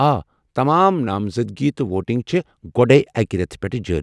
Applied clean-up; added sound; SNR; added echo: none; none; none; none.